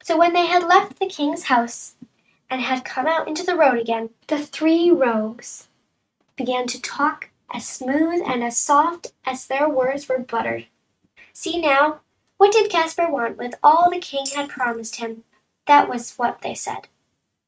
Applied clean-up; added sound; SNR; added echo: neural mask model RNNoise.